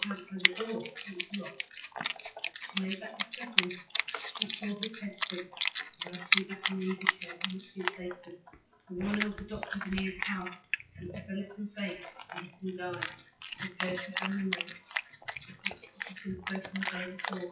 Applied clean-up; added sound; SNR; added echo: classical method WPE with log-MMSE.